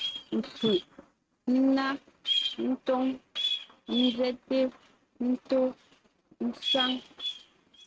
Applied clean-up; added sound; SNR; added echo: neural mask model RNNoise.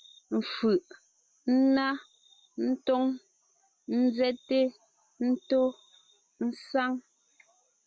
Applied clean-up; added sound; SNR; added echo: none; none; none; none.